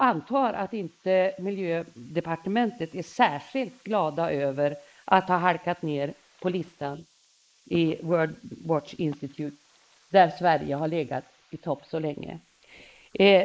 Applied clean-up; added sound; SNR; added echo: neural mask model Resemble Enhance denoiser.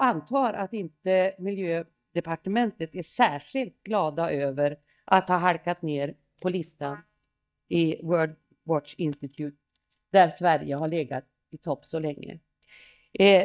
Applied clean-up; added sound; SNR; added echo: neural mask model DeepFilterNet 3.